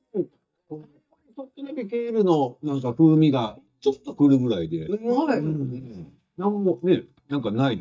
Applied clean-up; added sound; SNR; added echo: neural mask model DeepFilterNet 3.